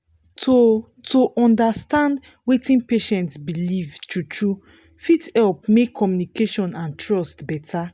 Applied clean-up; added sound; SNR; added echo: none; none; none; none.